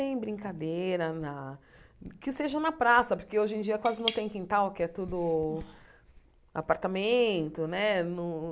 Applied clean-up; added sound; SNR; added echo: none; Cutlery, silverware / Tap; 6 dB; none.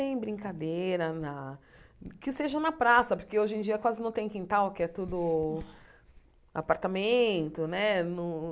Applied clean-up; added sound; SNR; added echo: none; none; none; none.